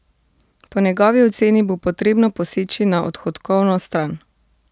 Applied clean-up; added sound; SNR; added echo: none; none; none; none.